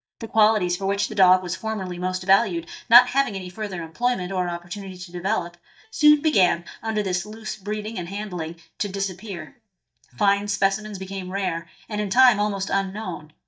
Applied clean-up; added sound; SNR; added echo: neural mask model DeepFilterNet 3.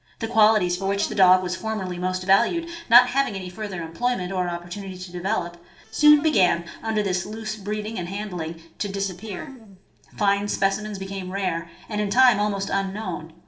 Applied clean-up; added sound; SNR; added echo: neural separator model SepFormer DNS4.